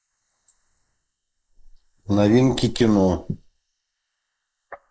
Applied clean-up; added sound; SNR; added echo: neural mask model Resemble Enhance denoiser.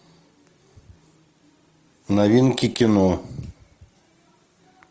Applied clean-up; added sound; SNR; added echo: none; none; none; none.